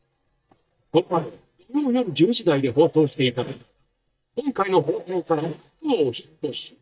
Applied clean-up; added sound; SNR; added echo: neural mask model DeepFilterNet 3.